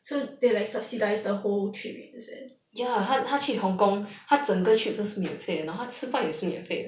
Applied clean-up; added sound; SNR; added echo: none; none; none; none.